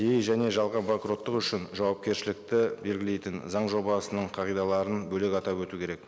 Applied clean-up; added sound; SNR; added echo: none; none; none; none.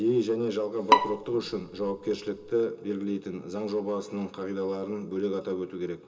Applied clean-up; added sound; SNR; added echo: none; Bowed string instrument; -2 dB; reverberation time 0.2 s.